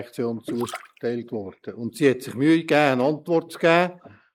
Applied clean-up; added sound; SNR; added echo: neural mask model Resemble Enhance denoiser.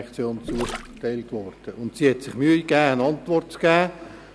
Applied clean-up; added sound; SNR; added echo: none; Gurgling; 12 dB; none.